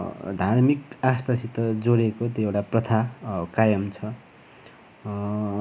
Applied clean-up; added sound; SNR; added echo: none; none; none; none.